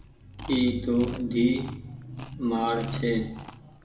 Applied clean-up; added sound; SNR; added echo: none; Chewing, mastication; 19 dB; reverberation time 0.6 s.